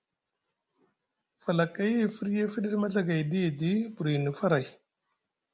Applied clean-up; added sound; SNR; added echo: none; none; none; none.